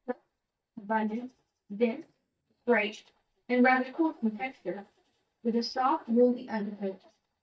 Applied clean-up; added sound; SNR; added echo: neural mask model DeepFilterNet 3.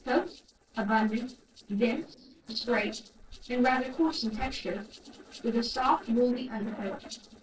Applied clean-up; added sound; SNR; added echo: neural separator model SepFormer DNS4.